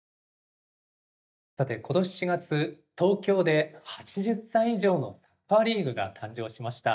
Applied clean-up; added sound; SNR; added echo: neural mask model DeepFilterNet 3.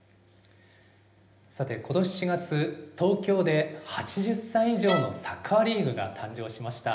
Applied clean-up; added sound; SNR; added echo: none; Bowed string instrument; 8 dB; reverberation time 0.8 s.